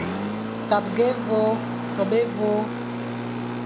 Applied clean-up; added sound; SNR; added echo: none; Engine; 3 dB; none.